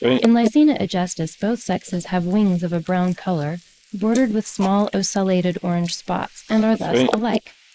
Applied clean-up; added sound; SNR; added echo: neural mask model Resemble Enhance denoiser.